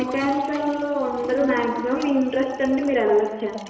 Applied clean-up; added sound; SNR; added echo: none; Liquid; 14 dB; reverberation time 1.3 s.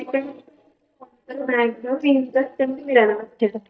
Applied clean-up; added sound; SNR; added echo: neural mask model DeepFilterNet 3.